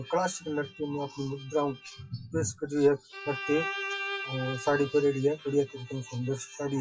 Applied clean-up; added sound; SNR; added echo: classical method WPE with log-MMSE.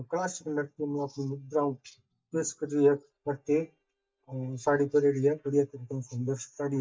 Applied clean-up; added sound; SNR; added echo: neural mask model DeepFilterNet 3.